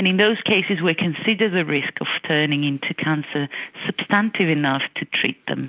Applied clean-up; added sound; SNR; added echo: none; none; none; none.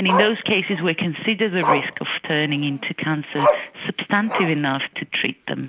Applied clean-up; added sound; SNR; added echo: none; Growling; 4 dB; none.